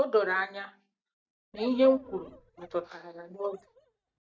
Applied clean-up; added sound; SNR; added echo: neural mask model DeepFilterNet 3.